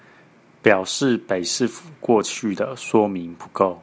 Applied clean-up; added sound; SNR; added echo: none; none; none; none.